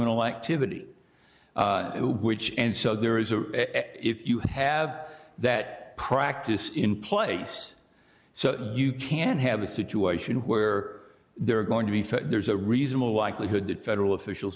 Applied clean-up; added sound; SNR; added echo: none; none; none; none.